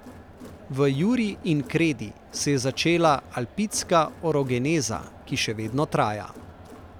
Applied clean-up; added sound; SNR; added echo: none; Crowd; 19 dB; none.